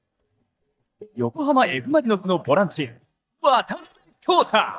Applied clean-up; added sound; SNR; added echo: neural mask model DeepFilterNet 3.